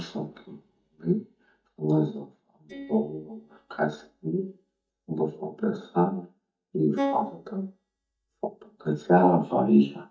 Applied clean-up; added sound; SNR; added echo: neural mask model DeepFilterNet 3.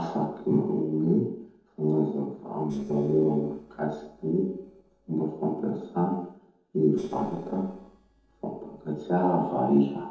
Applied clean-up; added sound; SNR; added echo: neural separator model SepFormer DNS4.